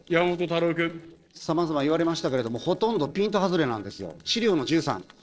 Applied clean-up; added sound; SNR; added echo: neural separator model SepFormer DNS4.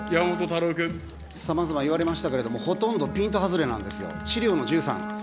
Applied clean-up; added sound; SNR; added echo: none; Crowd + Bowed string instrument; 9 dB; none.